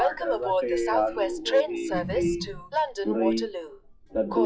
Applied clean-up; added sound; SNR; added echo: classical method WPE with log-MMSE.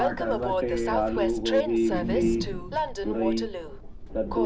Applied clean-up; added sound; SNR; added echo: none; Train; 2 dB; reverberation time 0.2 s.